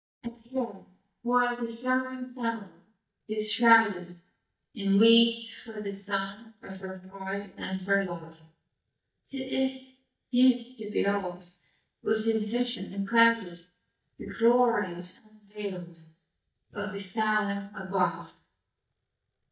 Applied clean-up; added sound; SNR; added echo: neural mask model DeepFilterNet 3.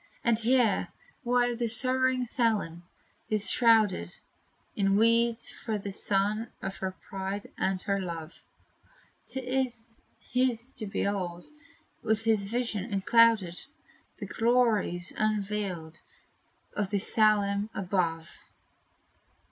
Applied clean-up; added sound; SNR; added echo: none; none; none; none.